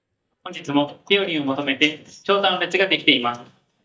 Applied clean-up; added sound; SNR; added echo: neural mask model DeepFilterNet 3.